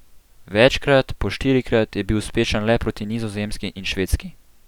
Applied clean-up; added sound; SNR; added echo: none; none; none; none.